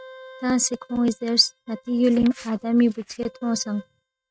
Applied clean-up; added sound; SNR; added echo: neural mask model RNNoise.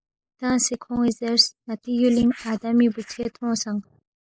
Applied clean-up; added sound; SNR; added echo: neural mask model Resemble Enhance denoiser.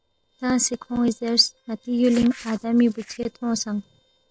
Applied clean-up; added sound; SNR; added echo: neural separator model SepFormer DNS4.